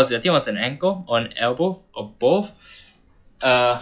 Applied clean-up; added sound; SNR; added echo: classical method log-MMSE.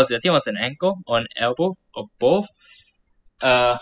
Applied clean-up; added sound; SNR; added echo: classical method spectral subtraction.